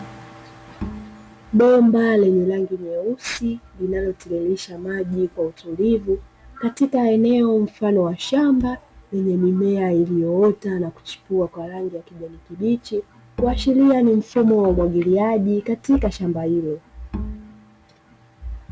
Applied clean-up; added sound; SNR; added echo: none; Bowed string instrument; 16 dB; none.